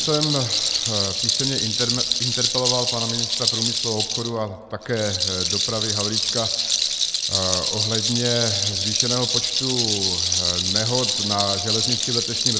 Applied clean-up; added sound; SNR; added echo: none; Rattle; -4 dB; none.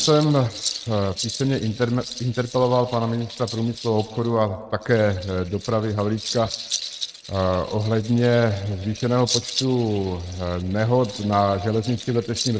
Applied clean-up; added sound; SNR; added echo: neural mask model RNNoise.